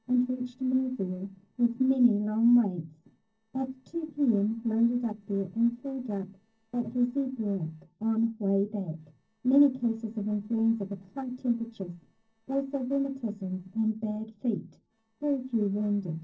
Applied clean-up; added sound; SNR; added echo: neural separator model SepFormer DNS4.